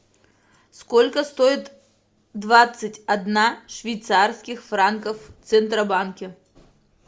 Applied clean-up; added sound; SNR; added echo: none; none; none; none.